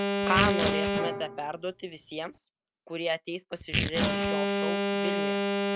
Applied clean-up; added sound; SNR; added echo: none; Alarm + Tearing; -5 dB; none.